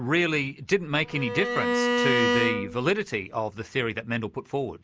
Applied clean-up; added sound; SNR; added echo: none; Bowed string instrument; -1 dB; none.